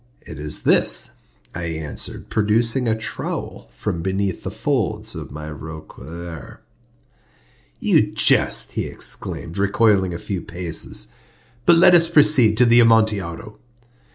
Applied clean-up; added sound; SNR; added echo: none; none; none; none.